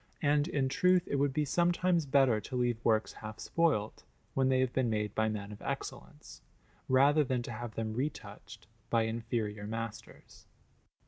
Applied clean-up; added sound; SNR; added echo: none; none; none; none.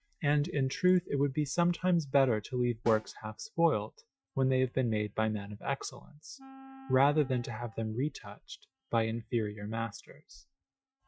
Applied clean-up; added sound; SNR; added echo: classical method Wiener filter.